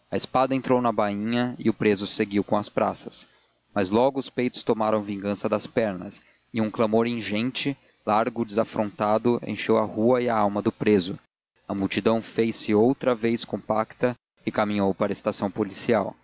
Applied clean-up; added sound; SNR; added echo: none; none; none; none.